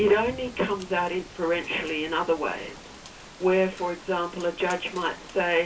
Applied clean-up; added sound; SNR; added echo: none; Rain; 17 dB; reverberation time 0.2 s.